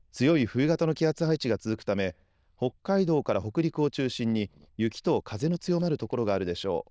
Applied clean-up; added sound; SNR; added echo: neural diffusion model UNIVERSE++.